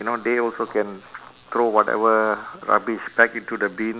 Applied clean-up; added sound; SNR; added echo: none; none; none; none.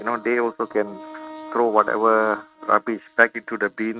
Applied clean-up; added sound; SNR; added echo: neural mask model RNNoise.